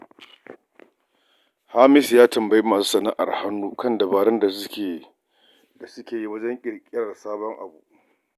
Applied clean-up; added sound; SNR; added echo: none; none; none; none.